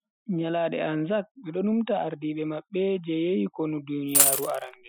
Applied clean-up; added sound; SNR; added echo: classical method Wiener filter.